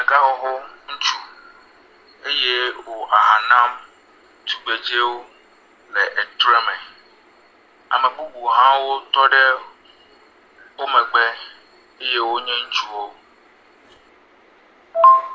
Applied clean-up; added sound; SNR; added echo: none; none; none; none.